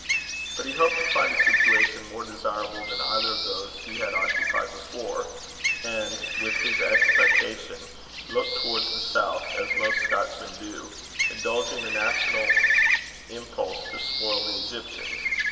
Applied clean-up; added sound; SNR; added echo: none; Bird; -5 dB; reverberation time 2.7 s.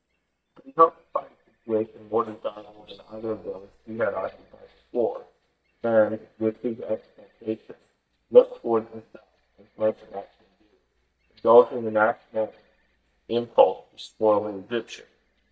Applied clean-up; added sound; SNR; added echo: neural mask model DeepFilterNet 3.